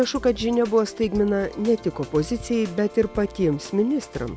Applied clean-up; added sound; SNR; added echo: none; none; none; none.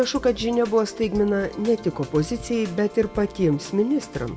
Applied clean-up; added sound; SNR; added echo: none; none; none; reverberation time 0.4 s.